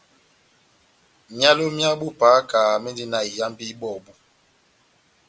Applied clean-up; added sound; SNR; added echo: none; none; none; none.